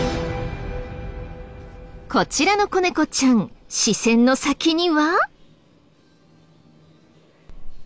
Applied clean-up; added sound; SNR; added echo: none; none; none; none.